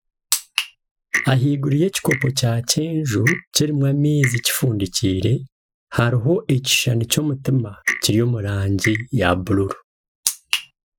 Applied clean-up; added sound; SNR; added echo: classical method Wiener filter.